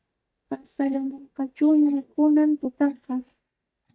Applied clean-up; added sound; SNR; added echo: neural mask model DeepFilterNet 3.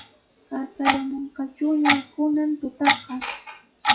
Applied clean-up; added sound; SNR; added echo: classical method WPE with log-MMSE.